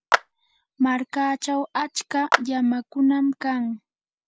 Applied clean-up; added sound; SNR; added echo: none; Clapping; 4 dB; none.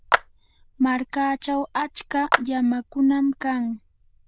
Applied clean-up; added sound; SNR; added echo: neural diffusion model UNIVERSE++.